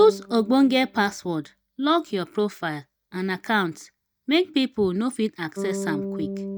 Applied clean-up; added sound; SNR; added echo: neural mask model DeepFilterNet 3.